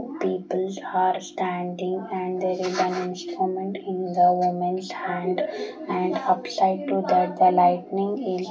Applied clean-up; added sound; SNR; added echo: none; none; none; reverberation time 0.2 s.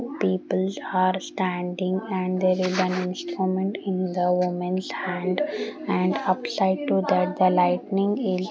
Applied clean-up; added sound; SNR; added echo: none; none; none; none.